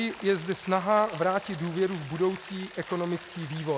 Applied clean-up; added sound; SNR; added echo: none; Rain; 16 dB; none.